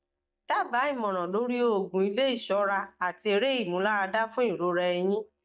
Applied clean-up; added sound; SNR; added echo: neural mask model DeepFilterNet 3.